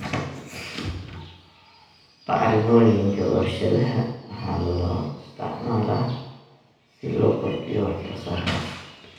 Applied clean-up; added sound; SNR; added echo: none; none; none; reverberation time 0.9 s.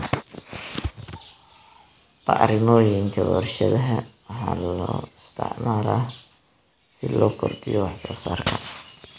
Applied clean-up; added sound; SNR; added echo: none; none; none; none.